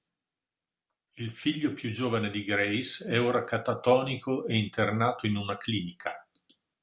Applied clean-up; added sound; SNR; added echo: none; none; none; none.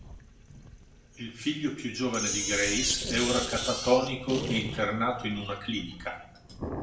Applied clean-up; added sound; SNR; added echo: none; Sink (filling or washing); 5 dB; reverberation time 0.7 s.